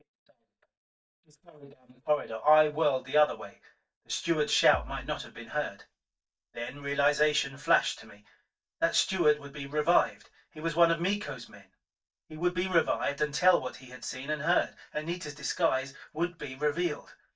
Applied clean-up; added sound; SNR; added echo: neural mask model DeepFilterNet 3.